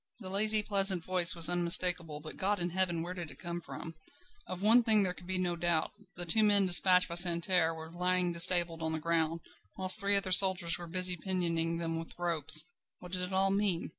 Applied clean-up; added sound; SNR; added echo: none; none; none; none.